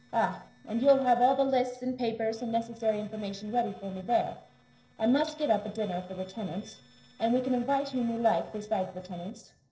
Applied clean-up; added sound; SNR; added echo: neural separator model SepFormer DNS4.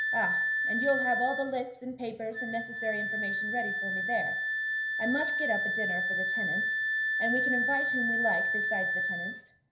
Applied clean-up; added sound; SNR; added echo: none; Wind instrument, woodwind instrument; -4 dB; reverberation time 0.5 s.